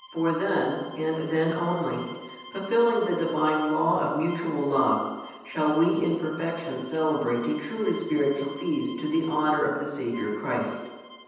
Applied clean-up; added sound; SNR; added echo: none; Bowed string instrument; 19 dB; reverberation time 1.1 s.